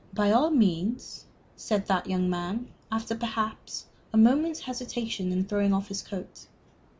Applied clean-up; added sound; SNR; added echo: none; none; none; none.